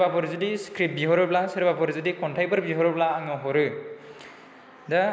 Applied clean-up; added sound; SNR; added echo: none; none; none; none.